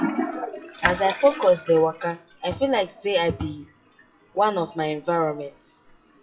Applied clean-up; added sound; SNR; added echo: classical method WPE with log-MMSE.